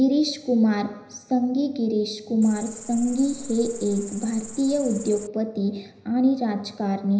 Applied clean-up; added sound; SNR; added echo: none; Cricket; 14 dB; reverberation time 0.9 s.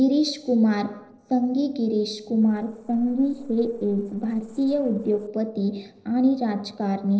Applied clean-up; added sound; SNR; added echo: neural separator model SepFormer DNS4.